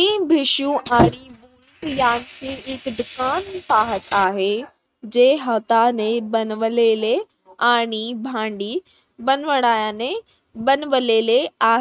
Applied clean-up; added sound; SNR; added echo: neural mask model RNNoise.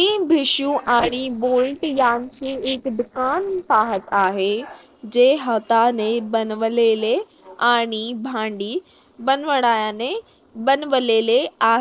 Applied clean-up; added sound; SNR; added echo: neural separator model SepFormer DNS4.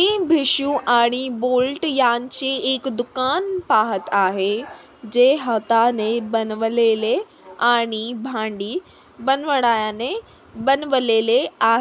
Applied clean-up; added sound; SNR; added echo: none; none; none; none.